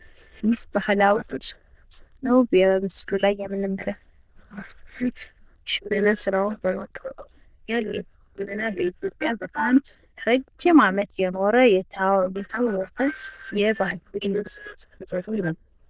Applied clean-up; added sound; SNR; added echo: neural diffusion model UNIVERSE++.